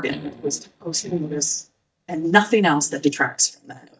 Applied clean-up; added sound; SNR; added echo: neural mask model DeepFilterNet 3.